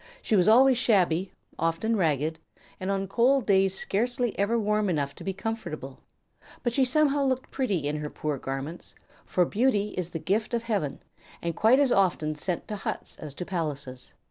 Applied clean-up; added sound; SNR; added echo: none; none; none; none.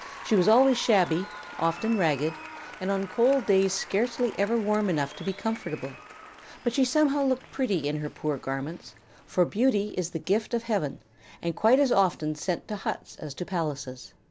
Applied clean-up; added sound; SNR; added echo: none; Applause; 18 dB; none.